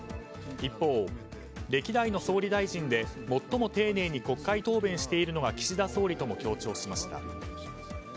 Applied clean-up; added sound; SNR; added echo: none; none; none; none.